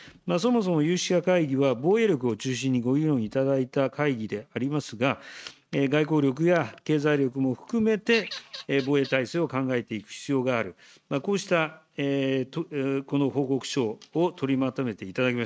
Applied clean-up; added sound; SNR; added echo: neural mask model RNNoise.